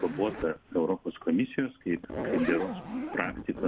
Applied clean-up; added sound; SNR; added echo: none; Zipper (clothing); 7 dB; none.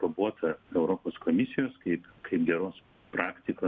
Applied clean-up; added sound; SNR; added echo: none; none; none; none.